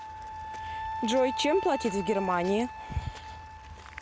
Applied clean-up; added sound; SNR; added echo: none; Wind instrument, woodwind instrument; 7 dB; none.